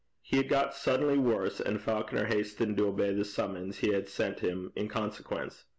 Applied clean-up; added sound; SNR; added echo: none; none; none; none.